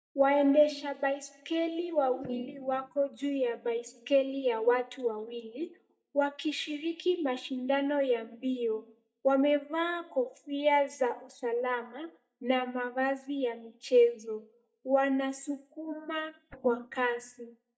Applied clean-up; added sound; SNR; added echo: neural mask model DeepFilterNet 3.